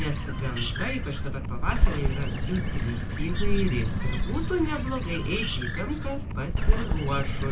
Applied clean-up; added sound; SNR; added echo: none; Bird; -2 dB; reverberation time 0.2 s.